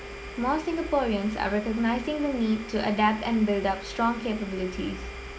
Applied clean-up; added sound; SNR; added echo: none; Domestic sounds, home sounds; 14 dB; none.